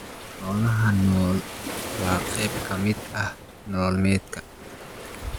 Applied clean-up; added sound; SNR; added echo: none; Waves, surf; 9 dB; none.